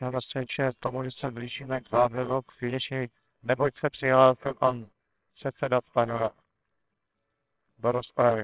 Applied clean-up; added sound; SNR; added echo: neural separator model SepFormer WHAMR!.